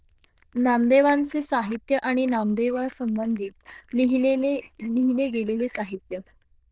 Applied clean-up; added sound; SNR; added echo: neural diffusion model UNIVERSE++.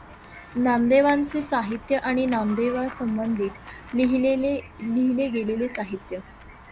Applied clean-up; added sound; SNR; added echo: none; Walk, footsteps / Run / Bell + Crackle; 18 dB; none.